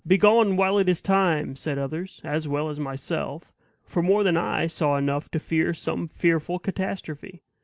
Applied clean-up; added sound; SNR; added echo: none; none; none; none.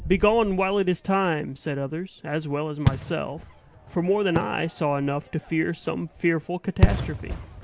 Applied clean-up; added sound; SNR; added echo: none; Fireworks; 5 dB; none.